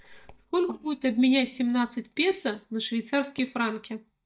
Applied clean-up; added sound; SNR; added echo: neural mask model DeepFilterNet 3.